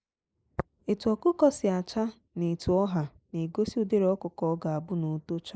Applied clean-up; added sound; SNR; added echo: neural mask model Resemble Enhance denoiser.